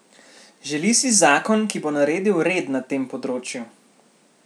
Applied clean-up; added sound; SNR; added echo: none; none; none; none.